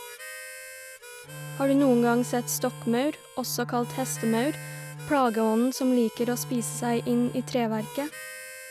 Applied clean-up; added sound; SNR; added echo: none; Bowed string instrument + Harmonica; 12 dB; none.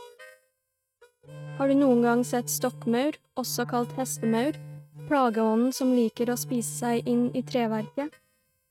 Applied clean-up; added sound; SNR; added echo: neural mask model RNNoise.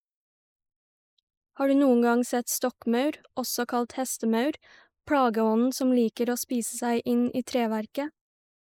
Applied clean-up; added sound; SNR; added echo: neural mask model Resemble Enhance denoiser.